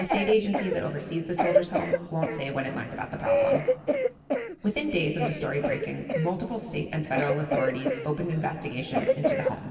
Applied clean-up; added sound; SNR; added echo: none; Cough; 0 dB; reverberation time 2.9 s.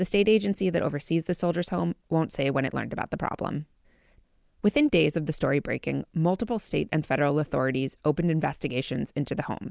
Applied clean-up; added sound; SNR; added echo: none; none; none; none.